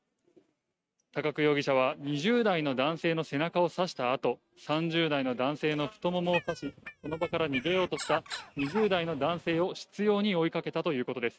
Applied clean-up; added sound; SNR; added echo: neural mask model RNNoise.